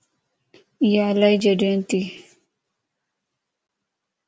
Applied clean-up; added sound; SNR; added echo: none; none; none; none.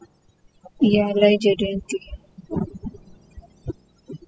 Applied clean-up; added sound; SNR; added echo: classical method spectral subtraction.